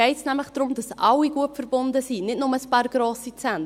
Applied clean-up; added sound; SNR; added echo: none; none; none; none.